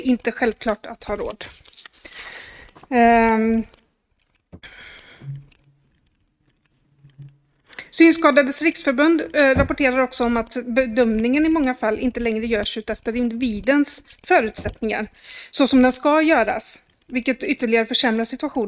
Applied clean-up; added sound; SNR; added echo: neural mask model RNNoise.